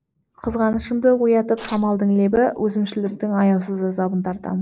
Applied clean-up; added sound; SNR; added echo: neural mask model Resemble Enhance denoiser.